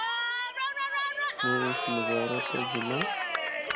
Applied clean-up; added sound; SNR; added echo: none; Cheering; -5 dB; none.